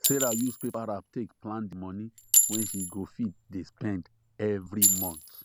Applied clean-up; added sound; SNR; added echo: none; Chink, clink; -3 dB; none.